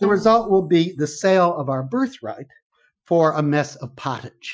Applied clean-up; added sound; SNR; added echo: classical method Wiener filter.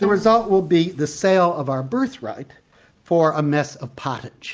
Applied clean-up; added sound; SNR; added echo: none; Bowed string instrument; 13 dB; none.